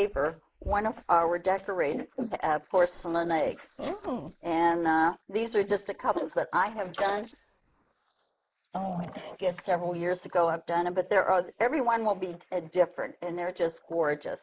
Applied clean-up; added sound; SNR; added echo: neural mask model Resemble Enhance denoiser.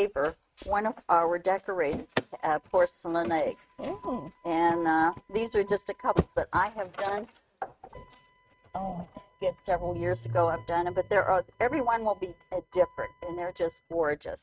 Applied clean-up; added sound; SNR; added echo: neural mask model RNNoise.